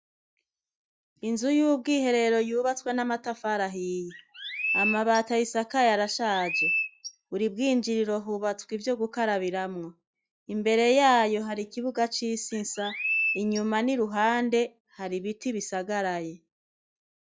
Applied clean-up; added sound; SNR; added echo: classical method log-MMSE.